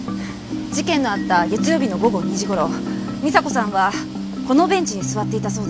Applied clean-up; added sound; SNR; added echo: none; none; none; none.